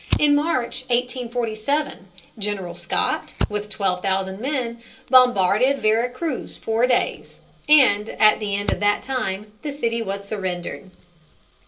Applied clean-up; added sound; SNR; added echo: none; Fire; 11 dB; reverberation time 0.2 s.